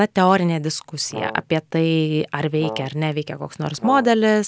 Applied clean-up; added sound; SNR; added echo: none; Brass instrument; 13 dB; none.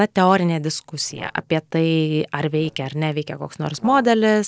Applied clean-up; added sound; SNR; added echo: neural separator model SepFormer DNS4.